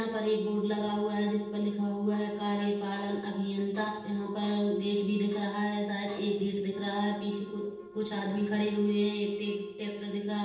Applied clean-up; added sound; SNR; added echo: neural separator model SepFormer DNS4.